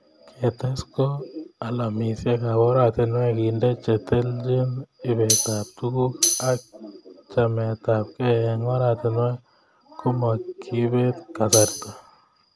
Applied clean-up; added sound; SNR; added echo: none; Tambourine; 0 dB; none.